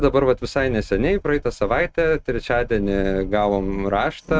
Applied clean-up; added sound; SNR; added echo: neural mask model RNNoise.